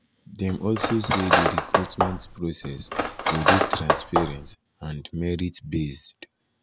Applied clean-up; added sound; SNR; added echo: none; Cutlery, silverware; -5 dB; none.